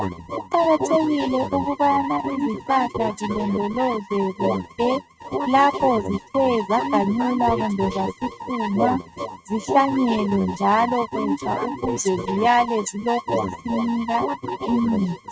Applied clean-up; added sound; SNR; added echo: neural mask model RNNoise.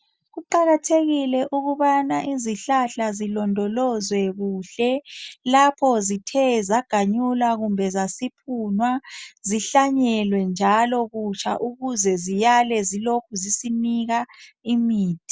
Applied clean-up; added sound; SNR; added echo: none; none; none; none.